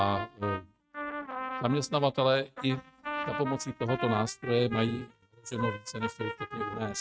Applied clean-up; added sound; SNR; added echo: neural mask model RNNoise.